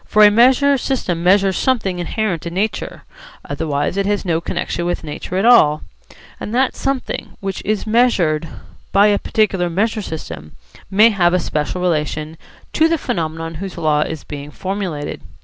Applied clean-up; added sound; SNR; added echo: none; none; none; none.